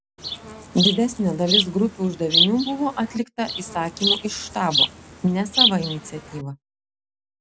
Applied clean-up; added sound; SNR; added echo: none; Insect; 0 dB; none.